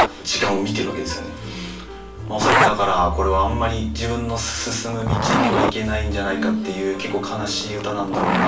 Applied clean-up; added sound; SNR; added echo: none; Zipper (clothing); 3 dB; reverberation time 0.4 s.